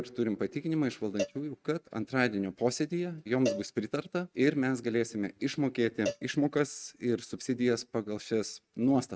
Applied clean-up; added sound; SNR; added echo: neural mask model RNNoise.